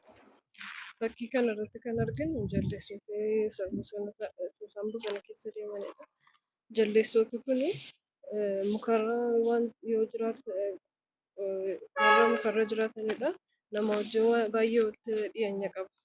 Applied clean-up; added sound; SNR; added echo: none; none; none; none.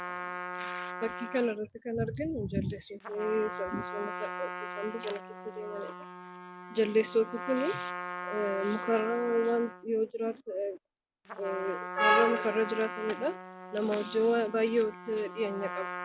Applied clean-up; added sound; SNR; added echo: none; Trumpet; 9 dB; none.